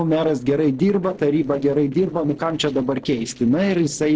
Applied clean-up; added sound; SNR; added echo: neural separator model SepFormer DNS4.